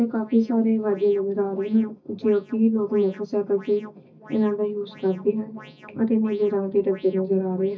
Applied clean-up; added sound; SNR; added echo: neural mask model DeepFilterNet 3.